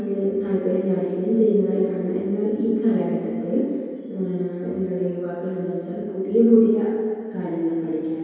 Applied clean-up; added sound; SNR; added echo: none; none; none; reverberation time 2.2 s.